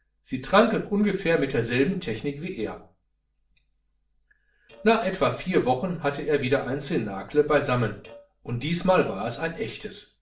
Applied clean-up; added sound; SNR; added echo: neural separator model SepFormer DNS4.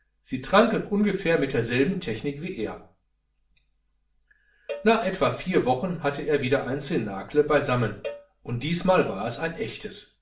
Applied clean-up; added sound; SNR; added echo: none; Cowbell; 18 dB; reverberation time 0.4 s.